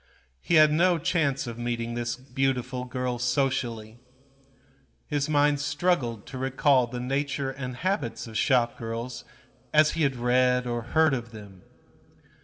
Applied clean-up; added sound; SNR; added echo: none; none; none; reverberation time 0.8 s.